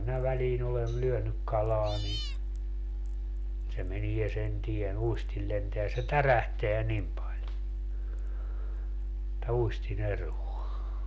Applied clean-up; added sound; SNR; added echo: none; Cat; 13 dB; none.